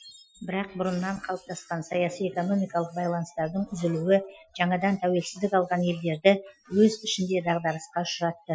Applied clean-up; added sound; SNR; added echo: classical method Wiener filter.